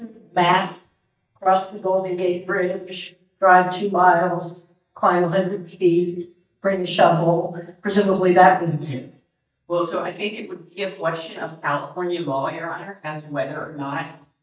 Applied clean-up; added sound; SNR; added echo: neural mask model DeepFilterNet 3.